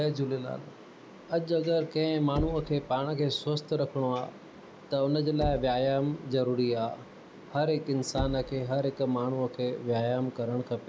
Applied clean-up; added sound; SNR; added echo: none; Knock; 13 dB; none.